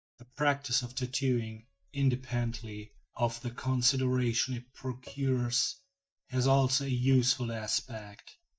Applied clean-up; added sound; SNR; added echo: neural mask model DeepFilterNet 3.